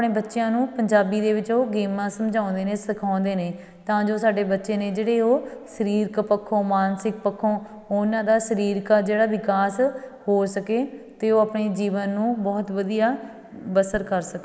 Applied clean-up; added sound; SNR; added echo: none; none; none; none.